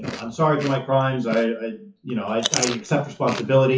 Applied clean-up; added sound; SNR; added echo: classical method WPE with log-MMSE.